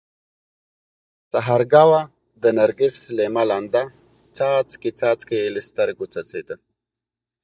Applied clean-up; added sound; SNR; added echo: neural mask model DeepFilterNet 3.